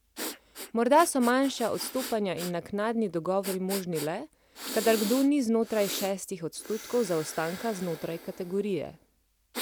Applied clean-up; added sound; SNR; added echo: none; Breathing; 13 dB; none.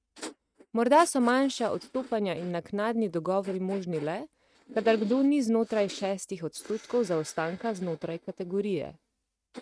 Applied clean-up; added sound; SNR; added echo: neural mask model RNNoise.